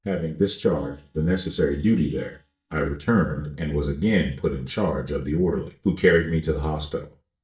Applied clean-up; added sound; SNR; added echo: neural mask model DeepFilterNet 3.